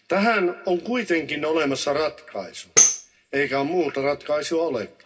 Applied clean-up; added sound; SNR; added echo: none; Tambourine; -1 dB; reverberation time 0.4 s.